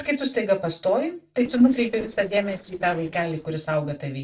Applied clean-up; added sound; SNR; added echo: neural separator model SepFormer DNS4.